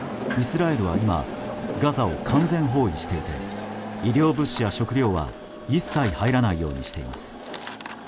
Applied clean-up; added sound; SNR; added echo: none; Wind; 20 dB; none.